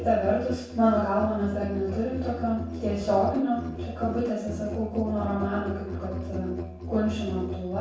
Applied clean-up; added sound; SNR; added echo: none; Musical instrument; 7 dB; reverberation time 0.7 s.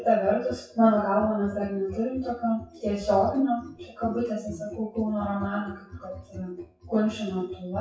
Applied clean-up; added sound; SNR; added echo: classical method WPE with log-MMSE.